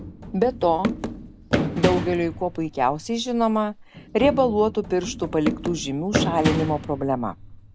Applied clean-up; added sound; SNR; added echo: none; Run; 5 dB; none.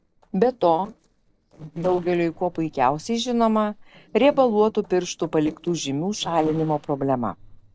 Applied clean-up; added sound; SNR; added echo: neural separator model SepFormer DNS4.